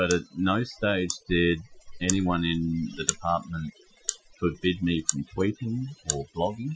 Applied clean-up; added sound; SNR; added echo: classical method Wiener filter.